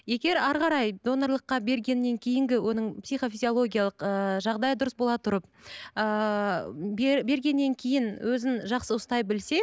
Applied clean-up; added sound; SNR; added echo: none; none; none; none.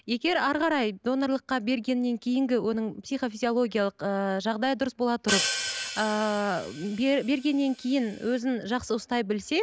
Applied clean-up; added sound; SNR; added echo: none; Hi-hat; 7 dB; none.